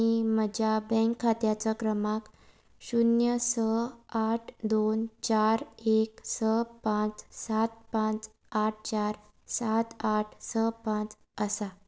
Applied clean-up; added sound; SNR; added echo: none; none; none; none.